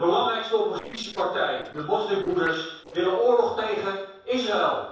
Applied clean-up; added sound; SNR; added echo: neural separator model SepFormer DNS4.